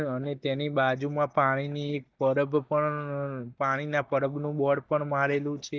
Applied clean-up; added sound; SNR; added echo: neural mask model DeepFilterNet 3.